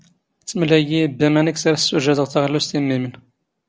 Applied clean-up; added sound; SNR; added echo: none; none; none; none.